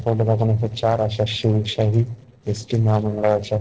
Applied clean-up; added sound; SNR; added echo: neural separator model SepFormer DNS4.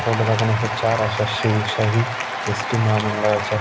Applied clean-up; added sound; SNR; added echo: none; Applause / Cheering; 5 dB; none.